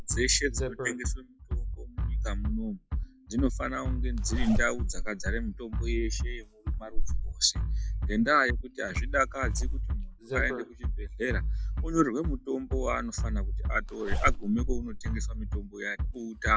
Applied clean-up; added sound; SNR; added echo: classical method log-MMSE.